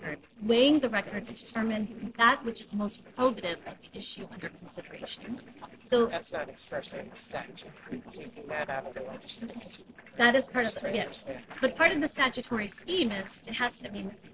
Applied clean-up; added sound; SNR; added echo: neural separator model SepFormer DNS4.